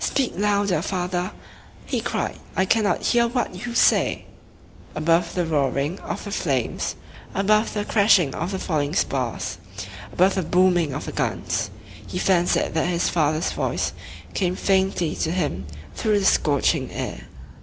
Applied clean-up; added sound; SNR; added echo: none; none; none; none.